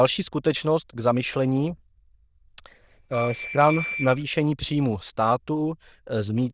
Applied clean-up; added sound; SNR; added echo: neural diffusion model UNIVERSE++.